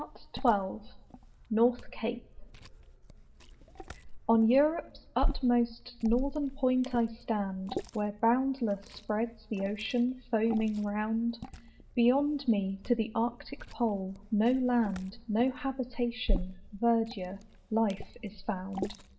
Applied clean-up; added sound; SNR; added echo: none; Liquid; 9 dB; reverberation time 0.5 s.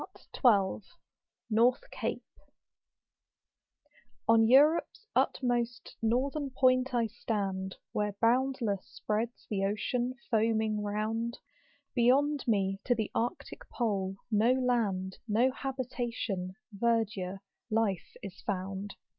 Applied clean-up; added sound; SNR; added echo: none; none; none; none.